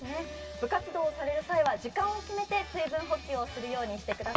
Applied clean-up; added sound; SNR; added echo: none; Domestic sounds, home sounds; 10 dB; reverberation time 1.6 s.